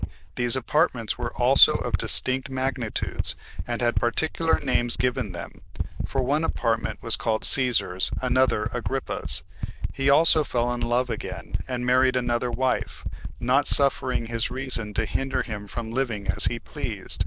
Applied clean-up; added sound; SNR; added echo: neural diffusion model UNIVERSE++.